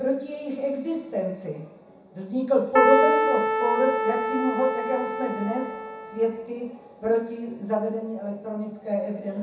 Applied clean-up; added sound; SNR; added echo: none; Keyboard (musical); -2 dB; reverberation time 0.7 s.